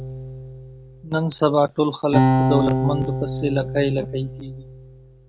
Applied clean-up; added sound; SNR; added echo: none; Acoustic guitar; 0 dB; none.